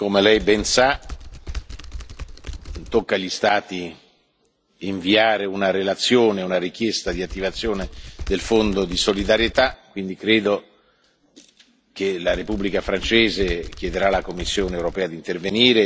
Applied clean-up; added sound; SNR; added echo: none; Typing; 12 dB; none.